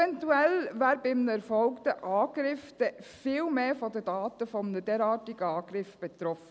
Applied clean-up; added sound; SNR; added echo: none; none; none; none.